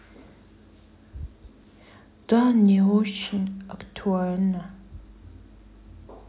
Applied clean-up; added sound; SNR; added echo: none; none; none; none.